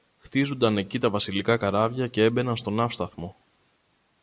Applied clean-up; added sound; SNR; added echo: none; none; none; none.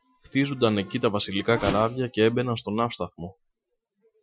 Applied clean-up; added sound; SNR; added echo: classical method Wiener filter.